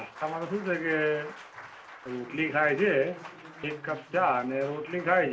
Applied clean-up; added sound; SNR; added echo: none; Applause; 16 dB; reverberation time 0.3 s.